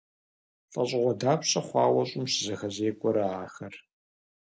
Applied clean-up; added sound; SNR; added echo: none; none; none; none.